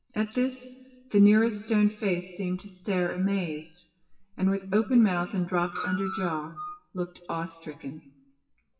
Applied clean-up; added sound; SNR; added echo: classical method WPE with log-MMSE.